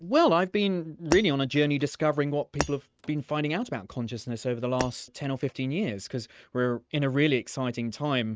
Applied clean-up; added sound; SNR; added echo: neural mask model RNNoise.